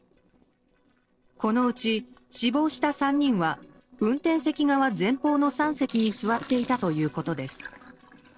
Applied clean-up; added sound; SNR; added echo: neural separator model SepFormer DNS4.